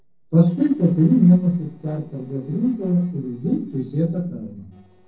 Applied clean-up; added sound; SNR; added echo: neural separator model SepFormer DNS4.